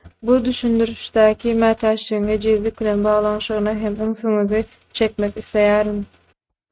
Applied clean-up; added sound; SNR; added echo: neural mask model RNNoise.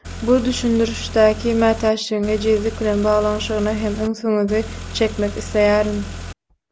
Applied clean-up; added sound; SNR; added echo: none; Car; 11 dB; none.